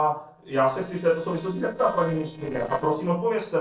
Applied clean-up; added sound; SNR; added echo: neural separator model SepFormer DNS4.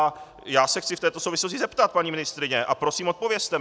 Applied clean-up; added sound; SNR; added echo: none; none; none; none.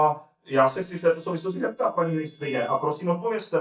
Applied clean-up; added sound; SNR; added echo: neural mask model DeepFilterNet 3.